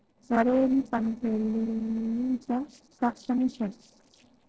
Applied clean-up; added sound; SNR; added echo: neural separator model SepFormer DNS4.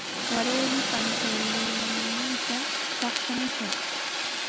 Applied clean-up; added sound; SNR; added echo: none; Fire; -4 dB; none.